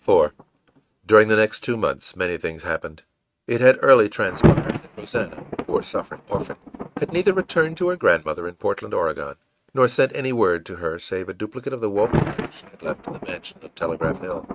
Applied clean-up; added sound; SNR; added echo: neural mask model RNNoise.